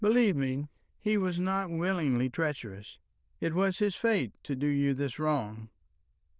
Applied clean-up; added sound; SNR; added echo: neural diffusion model UNIVERSE++.